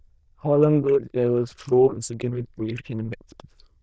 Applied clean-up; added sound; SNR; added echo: neural diffusion model UNIVERSE++.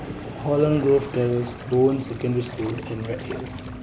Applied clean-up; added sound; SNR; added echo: none; Waves, surf; 11 dB; none.